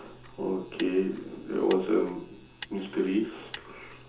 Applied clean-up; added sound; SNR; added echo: none; Motor vehicle (road); 19 dB; reverberation time 0.6 s.